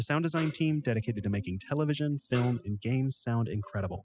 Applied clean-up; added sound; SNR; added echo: classical method spectral subtraction.